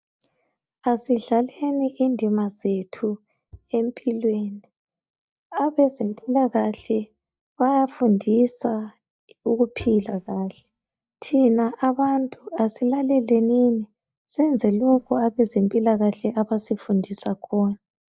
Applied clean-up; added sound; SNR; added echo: neural mask model DeepFilterNet 3.